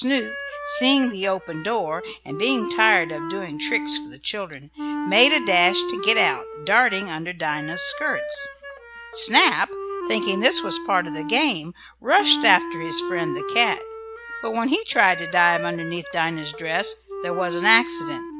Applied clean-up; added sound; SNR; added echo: none; Wind instrument, woodwind instrument; 8 dB; none.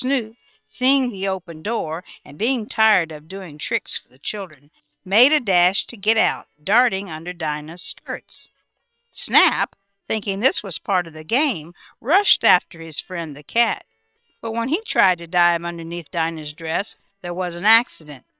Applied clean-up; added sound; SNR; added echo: neural separator model SepFormer WHAM!.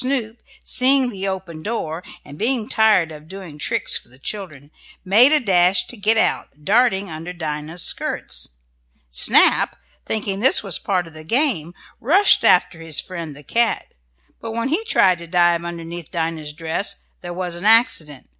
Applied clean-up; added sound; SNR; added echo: none; none; none; none.